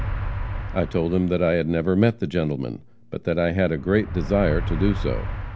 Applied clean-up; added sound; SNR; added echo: none; Motor vehicle (road); 7 dB; none.